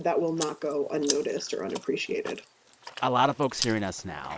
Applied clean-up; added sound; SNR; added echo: neural mask model Resemble Enhance denoiser.